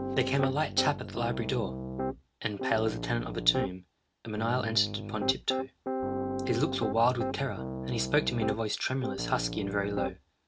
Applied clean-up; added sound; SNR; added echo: none; Piano; 4 dB; none.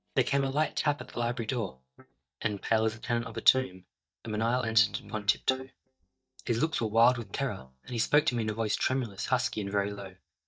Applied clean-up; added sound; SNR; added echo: neural mask model DeepFilterNet 3.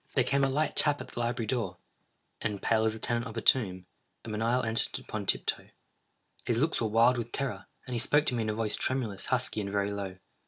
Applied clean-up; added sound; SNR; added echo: none; none; none; none.